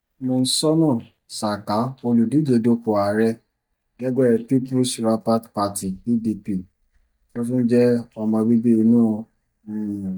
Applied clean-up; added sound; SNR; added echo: neural mask model DeepFilterNet 3.